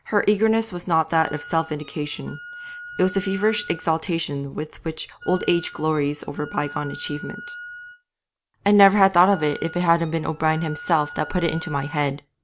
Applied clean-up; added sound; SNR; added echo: none; Wind instrument, woodwind instrument; 17 dB; none.